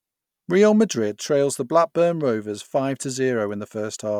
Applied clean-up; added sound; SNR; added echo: none; none; none; none.